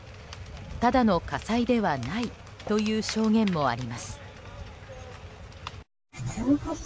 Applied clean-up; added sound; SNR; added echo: none; none; none; none.